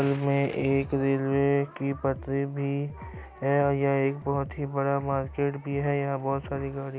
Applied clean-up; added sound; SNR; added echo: none; Drum kit; 17 dB; none.